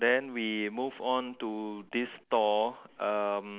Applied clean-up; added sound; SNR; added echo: none; none; none; none.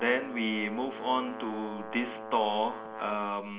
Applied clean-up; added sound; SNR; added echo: none; Brass instrument; 10 dB; reverberation time 1.3 s.